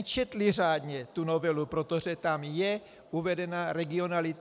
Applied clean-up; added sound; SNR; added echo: none; none; none; none.